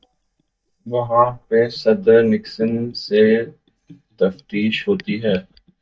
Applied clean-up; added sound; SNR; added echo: neural mask model DeepFilterNet 3.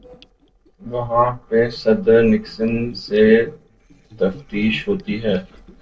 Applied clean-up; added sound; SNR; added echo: neural separator model SepFormer DNS4.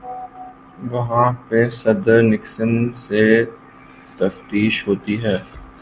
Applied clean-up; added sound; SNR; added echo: none; none; none; none.